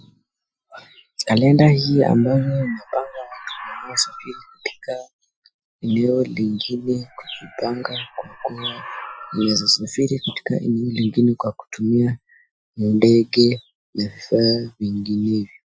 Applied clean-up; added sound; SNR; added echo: classical method Wiener filter.